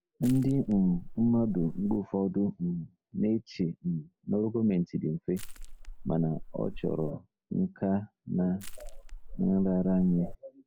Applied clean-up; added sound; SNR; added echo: none; Crushing; 10 dB; none.